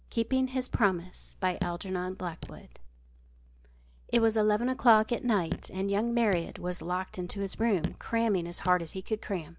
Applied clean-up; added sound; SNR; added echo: none; Raindrop / Drip; 12 dB; none.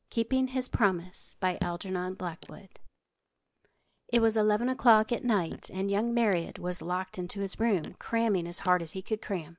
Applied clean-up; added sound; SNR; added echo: neural mask model Resemble Enhance denoiser.